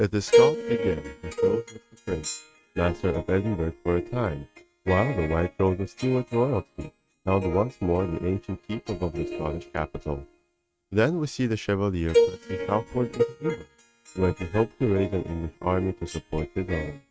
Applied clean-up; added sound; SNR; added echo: neural mask model RNNoise.